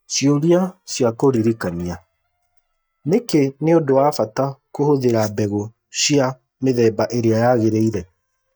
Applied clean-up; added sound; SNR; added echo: neural mask model DeepFilterNet 3.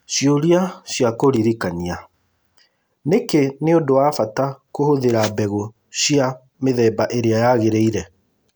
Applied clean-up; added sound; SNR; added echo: none; none; none; none.